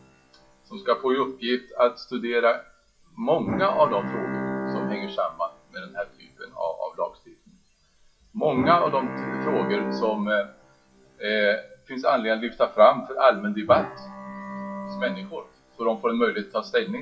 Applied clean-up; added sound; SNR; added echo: classical method WPE with log-MMSE.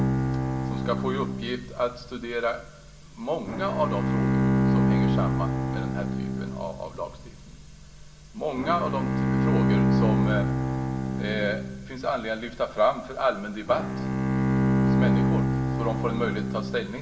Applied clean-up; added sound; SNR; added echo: none; Bowed string instrument; -5 dB; reverberation time 0.8 s.